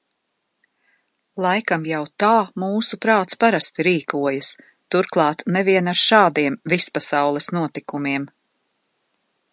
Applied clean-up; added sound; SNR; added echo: none; none; none; none.